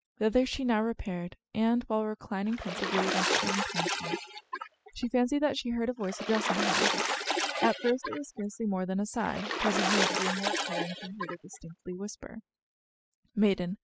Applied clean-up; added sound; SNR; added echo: classical method spectral subtraction.